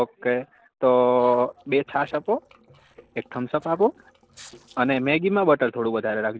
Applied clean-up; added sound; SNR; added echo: neural separator model SepFormer DNS4.